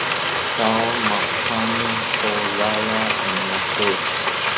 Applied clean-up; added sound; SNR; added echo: none; Frying (food); -4 dB; none.